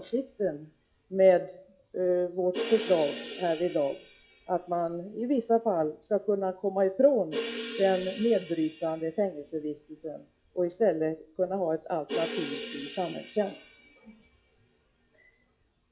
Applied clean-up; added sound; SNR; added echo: classical method log-MMSE.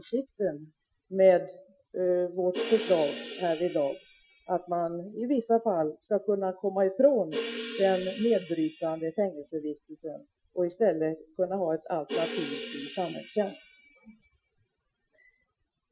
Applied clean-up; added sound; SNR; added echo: classical method Wiener filter.